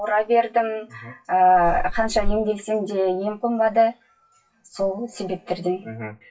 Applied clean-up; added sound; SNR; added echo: classical method WPE with log-MMSE.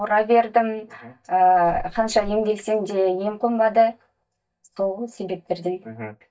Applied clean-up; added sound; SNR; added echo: neural mask model DeepFilterNet 3.